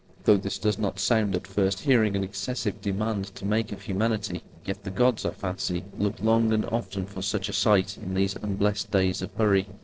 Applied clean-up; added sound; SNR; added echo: neural separator model SepFormer DNS4.